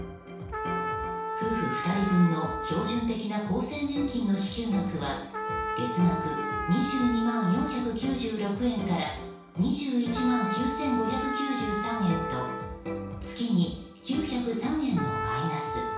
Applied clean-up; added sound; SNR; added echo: none; Trumpet; 6 dB; reverberation time 0.7 s.